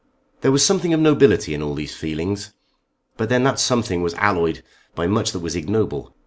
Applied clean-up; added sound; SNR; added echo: none; none; none; none.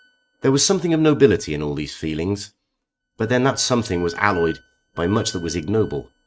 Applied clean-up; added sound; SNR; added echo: neural mask model RNNoise.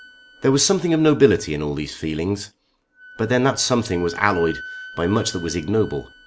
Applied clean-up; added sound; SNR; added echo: none; Wind instrument, woodwind instrument; 20 dB; none.